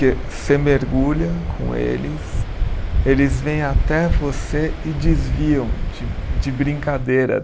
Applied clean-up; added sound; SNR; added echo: none; Waves, surf; 1 dB; none.